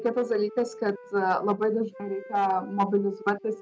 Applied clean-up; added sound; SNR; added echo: none; Wind instrument, woodwind instrument; 19 dB; none.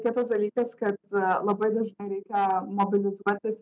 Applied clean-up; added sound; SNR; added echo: none; none; none; none.